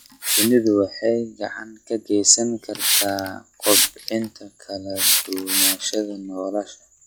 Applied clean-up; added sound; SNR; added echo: classical method log-MMSE.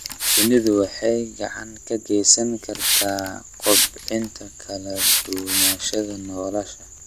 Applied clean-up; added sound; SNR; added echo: none; Hiss; 1 dB; none.